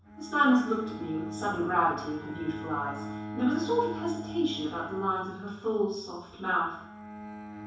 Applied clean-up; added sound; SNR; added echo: none; Bowed string instrument; 11 dB; reverberation time 0.7 s.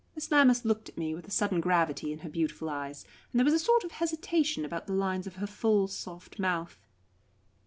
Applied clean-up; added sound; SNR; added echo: none; none; none; none.